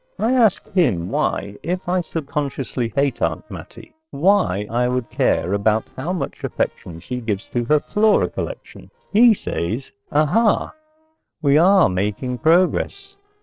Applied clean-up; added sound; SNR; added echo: neural separator model SepFormer DNS4.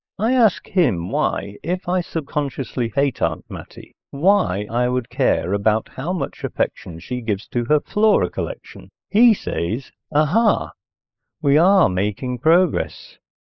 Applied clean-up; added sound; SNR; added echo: neural mask model Resemble Enhance denoiser.